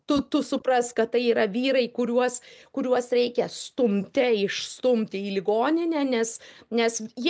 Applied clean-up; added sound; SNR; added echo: none; none; none; none.